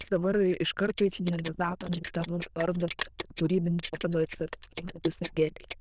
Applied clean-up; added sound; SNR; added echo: neural diffusion model UNIVERSE++.